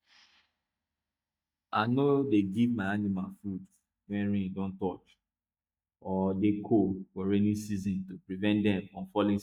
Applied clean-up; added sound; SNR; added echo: neural mask model DeepFilterNet 3.